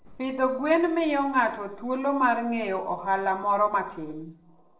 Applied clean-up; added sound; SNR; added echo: neural separator model SepFormer DNS4.